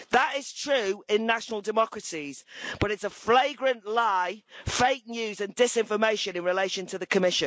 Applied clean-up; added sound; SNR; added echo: none; none; none; none.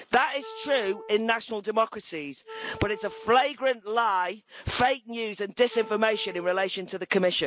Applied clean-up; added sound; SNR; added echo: none; Wind instrument, woodwind instrument; 17 dB; none.